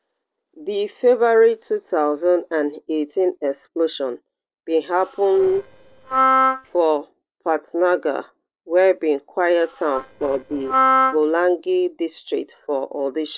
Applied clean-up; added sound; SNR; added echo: neural separator model SepFormer DNS4.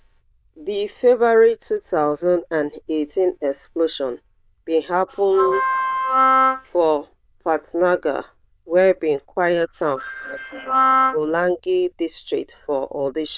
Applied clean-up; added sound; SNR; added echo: neural diffusion model UNIVERSE++.